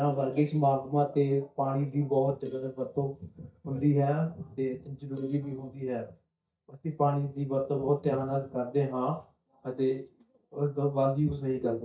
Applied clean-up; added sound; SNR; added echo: neural mask model DeepFilterNet 3.